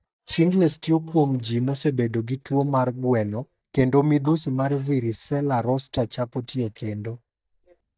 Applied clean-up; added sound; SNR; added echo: neural mask model DeepFilterNet 3.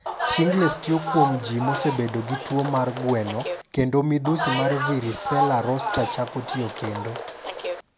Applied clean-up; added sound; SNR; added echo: none; Bus; 3 dB; none.